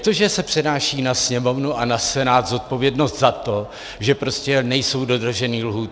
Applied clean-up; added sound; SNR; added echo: none; none; none; none.